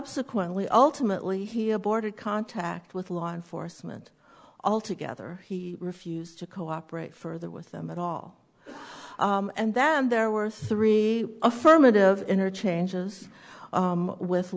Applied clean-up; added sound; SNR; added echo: none; none; none; none.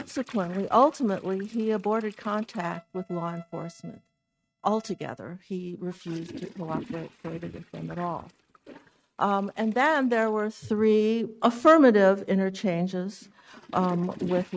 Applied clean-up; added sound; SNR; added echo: neural mask model RNNoise.